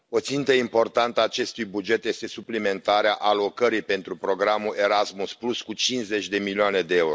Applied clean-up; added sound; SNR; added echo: none; none; none; none.